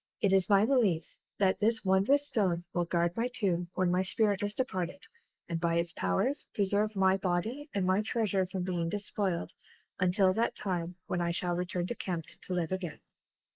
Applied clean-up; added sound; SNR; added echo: neural mask model Resemble Enhance denoiser.